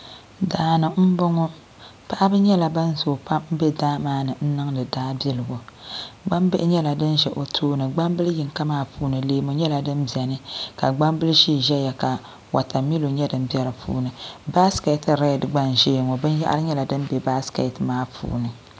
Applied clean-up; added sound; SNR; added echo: none; none; none; none.